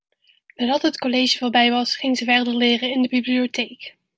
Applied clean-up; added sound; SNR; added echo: none; none; none; none.